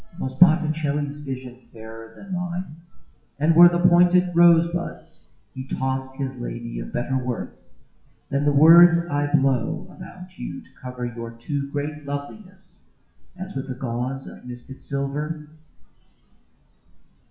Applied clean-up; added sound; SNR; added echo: classical method WPE with log-MMSE.